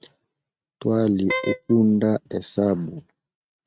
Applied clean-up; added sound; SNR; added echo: neural mask model RNNoise.